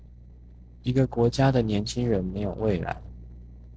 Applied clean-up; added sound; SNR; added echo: neural separator model SepFormer DNS4.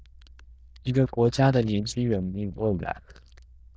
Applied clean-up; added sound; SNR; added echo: neural diffusion model UNIVERSE++.